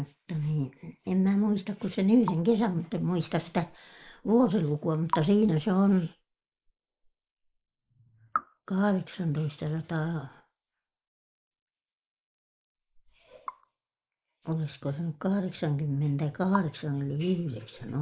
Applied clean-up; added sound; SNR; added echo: neural mask model Resemble Enhance denoiser.